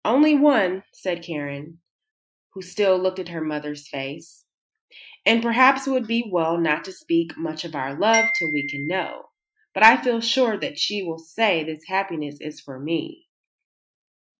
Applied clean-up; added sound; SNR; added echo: classical method Wiener filter.